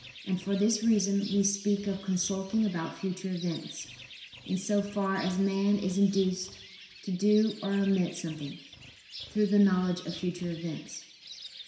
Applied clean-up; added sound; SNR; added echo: none; Bird; 18 dB; reverberation time 0.7 s.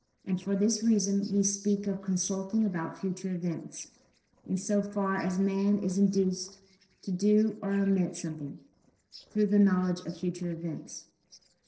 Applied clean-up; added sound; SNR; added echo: neural separator model SepFormer DNS4.